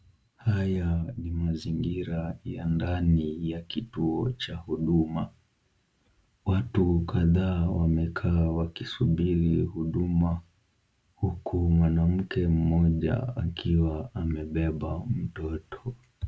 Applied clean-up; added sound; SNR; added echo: none; none; none; none.